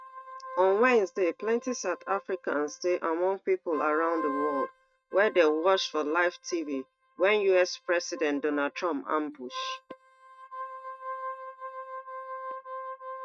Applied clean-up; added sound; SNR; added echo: neural mask model RNNoise.